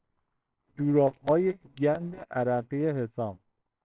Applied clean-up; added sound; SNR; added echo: neural separator model SepFormer WHAMR!.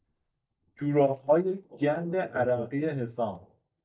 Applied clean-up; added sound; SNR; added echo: neural mask model DeepFilterNet 3.